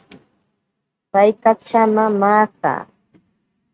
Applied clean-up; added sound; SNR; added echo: neural mask model RNNoise.